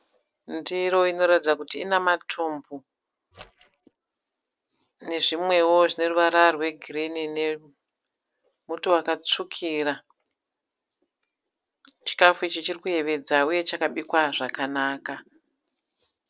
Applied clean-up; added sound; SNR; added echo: neural separator model SepFormer DNS4.